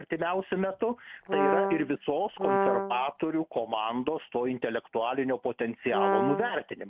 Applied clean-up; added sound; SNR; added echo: none; Brass instrument; -1 dB; none.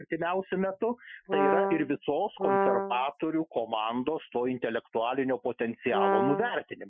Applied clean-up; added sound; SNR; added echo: classical method Wiener filter.